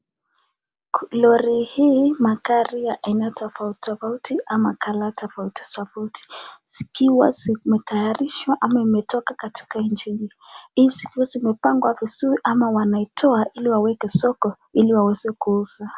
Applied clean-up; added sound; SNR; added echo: none; none; none; none.